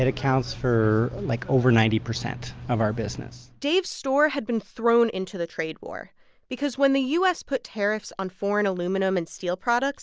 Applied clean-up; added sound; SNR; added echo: none; none; none; none.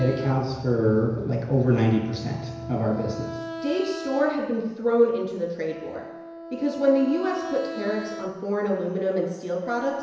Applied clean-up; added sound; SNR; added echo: none; Wind instrument, woodwind instrument; 13 dB; reverberation time 1.0 s.